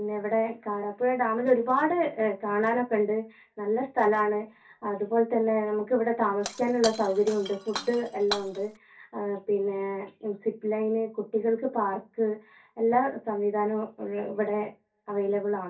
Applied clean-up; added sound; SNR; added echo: none; Shatter; 11 dB; reverberation time 0.3 s.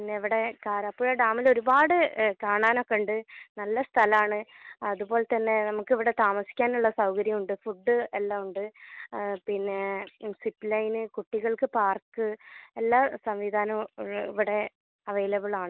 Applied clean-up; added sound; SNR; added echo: none; none; none; none.